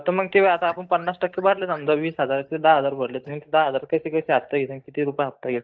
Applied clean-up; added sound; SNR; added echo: neural mask model DeepFilterNet 3.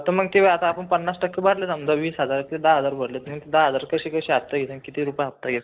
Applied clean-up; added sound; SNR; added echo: neural separator model SepFormer DNS4.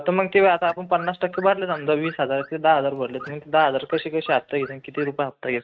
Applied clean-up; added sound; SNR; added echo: neural mask model RNNoise.